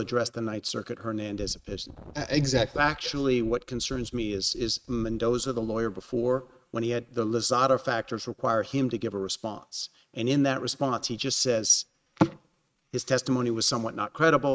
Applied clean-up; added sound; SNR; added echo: neural mask model RNNoise.